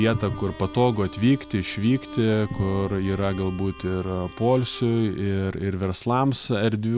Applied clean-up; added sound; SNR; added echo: none; Bowed string instrument; 19 dB; none.